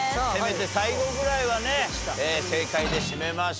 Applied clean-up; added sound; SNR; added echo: none; none; none; none.